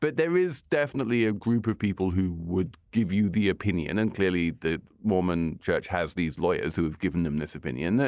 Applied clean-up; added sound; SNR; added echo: none; none; none; none.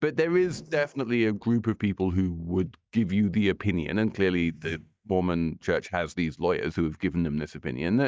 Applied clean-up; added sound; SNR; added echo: neural mask model DeepFilterNet 3.